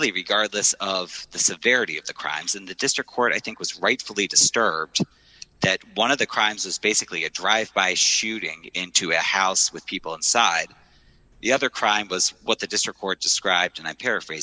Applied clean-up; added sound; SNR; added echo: none; none; none; none.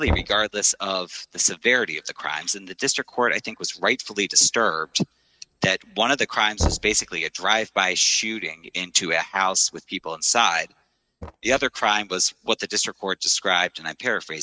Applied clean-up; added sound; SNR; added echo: neural mask model RNNoise.